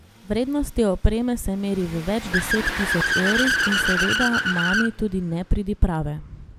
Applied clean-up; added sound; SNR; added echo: none; Accelerating, revving, vroom / Car; 2 dB; none.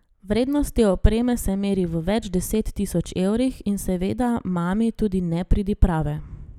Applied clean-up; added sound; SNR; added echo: none; none; none; none.